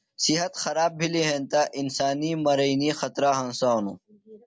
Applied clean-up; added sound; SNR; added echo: none; none; none; none.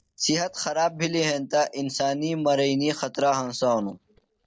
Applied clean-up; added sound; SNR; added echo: neural mask model DeepFilterNet 3.